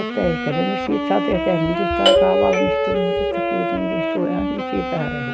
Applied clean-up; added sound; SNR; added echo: none; Wind instrument, woodwind instrument + Doorbell; -3 dB; none.